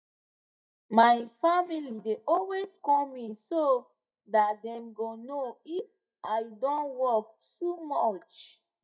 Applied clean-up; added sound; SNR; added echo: neural mask model DeepFilterNet 3.